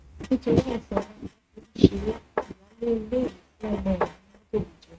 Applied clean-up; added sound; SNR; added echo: neural mask model RNNoise.